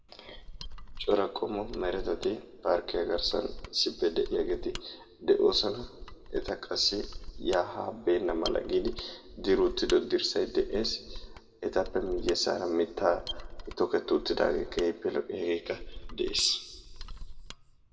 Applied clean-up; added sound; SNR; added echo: none; Mechanisms; 11 dB; reverberation time 1.0 s.